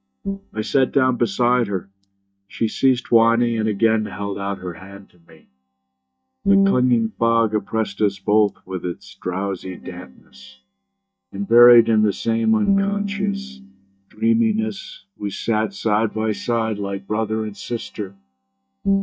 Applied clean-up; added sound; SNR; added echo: neural mask model DeepFilterNet 3.